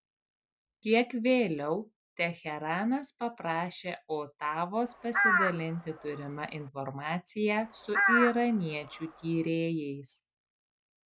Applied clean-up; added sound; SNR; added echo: none; Crow; -1 dB; none.